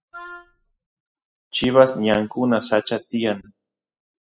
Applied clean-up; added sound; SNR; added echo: classical method spectral subtraction.